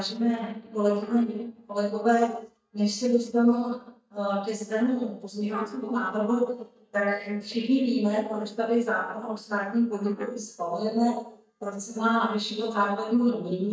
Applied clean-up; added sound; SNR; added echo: neural mask model DeepFilterNet 3.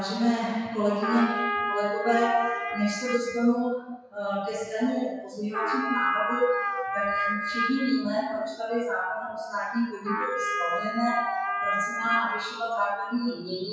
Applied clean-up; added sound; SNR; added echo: classical method WPE with log-MMSE.